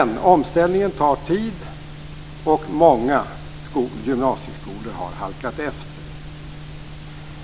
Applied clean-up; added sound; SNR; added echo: none; none; none; none.